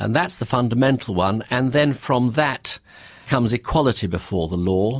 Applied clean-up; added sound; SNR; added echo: none; none; none; none.